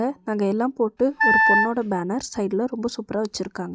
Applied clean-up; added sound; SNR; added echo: none; Wind instrument, woodwind instrument; -5 dB; none.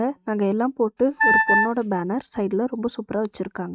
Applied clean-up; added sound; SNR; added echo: neural mask model RNNoise.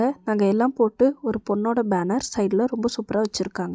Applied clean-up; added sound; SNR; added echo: none; none; none; none.